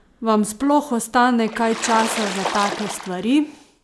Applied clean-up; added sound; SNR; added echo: none; Water / Splash, splatter; 7 dB; none.